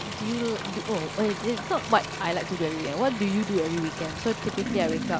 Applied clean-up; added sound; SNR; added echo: none; Liquid + Engine starting; 6 dB; none.